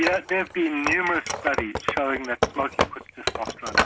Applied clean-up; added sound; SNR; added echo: none; Wood; 2 dB; none.